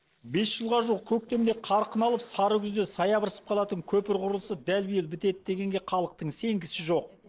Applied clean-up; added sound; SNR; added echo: neural separator model SepFormer DNS4.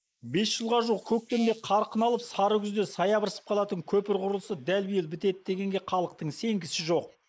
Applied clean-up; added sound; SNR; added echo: neural mask model Resemble Enhance denoiser.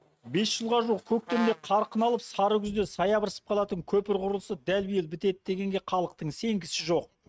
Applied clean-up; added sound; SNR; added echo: neural mask model RNNoise.